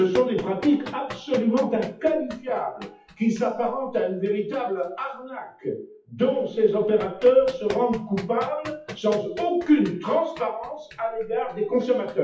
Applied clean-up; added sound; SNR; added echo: classical method WPE with log-MMSE.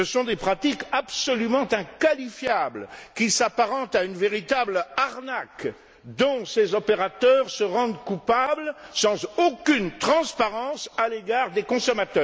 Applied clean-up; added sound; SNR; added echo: none; none; none; none.